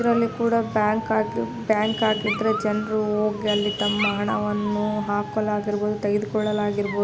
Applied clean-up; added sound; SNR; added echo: none; Dog; 12 dB; none.